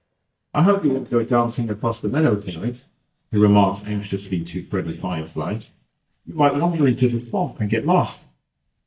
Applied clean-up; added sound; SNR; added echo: neural mask model DeepFilterNet 3.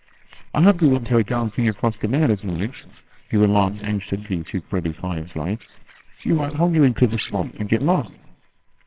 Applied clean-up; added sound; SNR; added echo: neural separator model SepFormer WHAMR!.